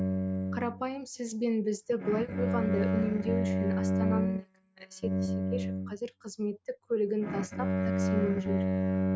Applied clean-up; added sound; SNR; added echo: neural mask model RNNoise.